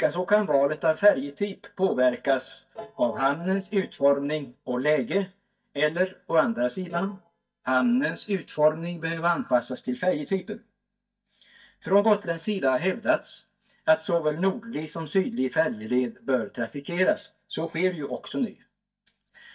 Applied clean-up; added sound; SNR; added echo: neural mask model DeepFilterNet 3.